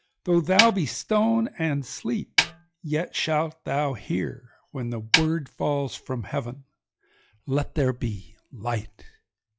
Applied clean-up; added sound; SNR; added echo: classical method log-MMSE.